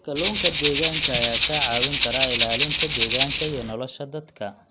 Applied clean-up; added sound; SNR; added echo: none; Rattle (instrument) + Glockenspiel; -4 dB; none.